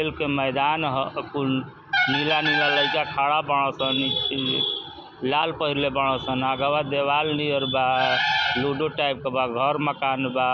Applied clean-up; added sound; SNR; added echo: none; none; none; none.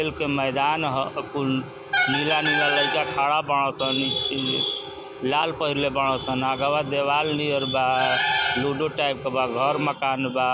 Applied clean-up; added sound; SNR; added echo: none; Harmonica; 16 dB; none.